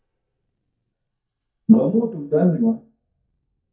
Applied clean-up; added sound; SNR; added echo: neural mask model DeepFilterNet 3.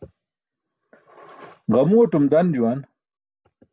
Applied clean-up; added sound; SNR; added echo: none; none; none; none.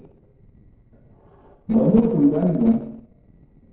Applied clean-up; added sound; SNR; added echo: neural separator model SepFormer DNS4.